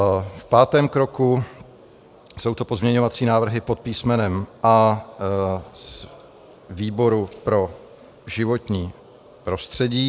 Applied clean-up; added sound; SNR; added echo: none; none; none; none.